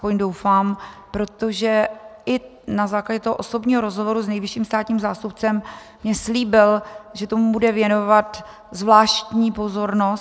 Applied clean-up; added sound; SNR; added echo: none; none; none; none.